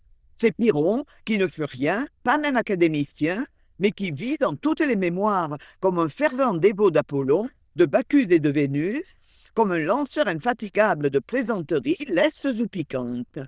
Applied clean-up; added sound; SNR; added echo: neural diffusion model UNIVERSE++.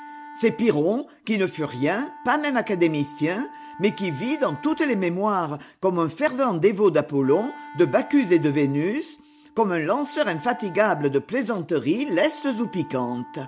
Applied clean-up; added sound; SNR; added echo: none; Wind instrument, woodwind instrument; 19 dB; none.